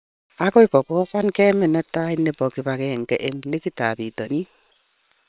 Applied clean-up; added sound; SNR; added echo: neural separator model SepFormer WHAM!.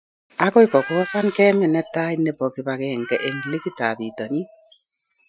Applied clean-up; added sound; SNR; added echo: classical method Wiener filter.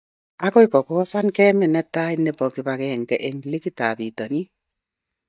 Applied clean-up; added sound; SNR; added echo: neural mask model DeepFilterNet 3.